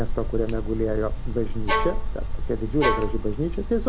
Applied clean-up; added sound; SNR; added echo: none; Tick + Bowed string instrument; -2 dB; none.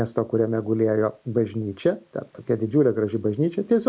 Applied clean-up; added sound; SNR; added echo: none; none; none; none.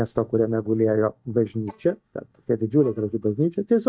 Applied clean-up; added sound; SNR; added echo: neural mask model DeepFilterNet 3.